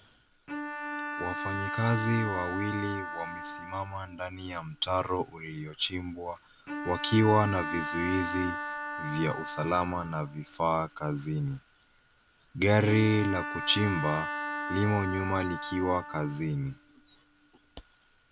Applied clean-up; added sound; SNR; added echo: none; Bowed string instrument; 7 dB; none.